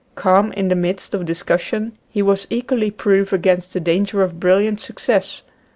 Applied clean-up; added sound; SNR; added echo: none; none; none; none.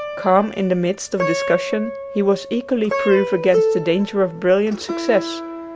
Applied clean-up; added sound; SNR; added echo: none; Plucked string instrument; 6 dB; none.